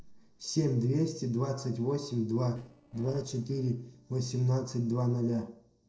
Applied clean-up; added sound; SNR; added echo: neural separator model SepFormer DNS4.